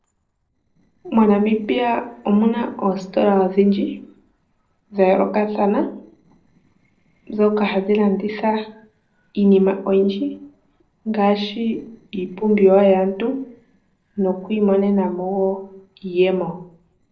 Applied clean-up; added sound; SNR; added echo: neural separator model SepFormer DNS4.